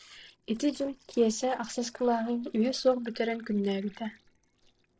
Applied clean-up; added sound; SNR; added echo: neural separator model SepFormer DNS4.